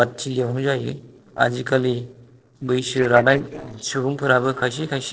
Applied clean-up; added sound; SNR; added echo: neural separator model SepFormer DNS4.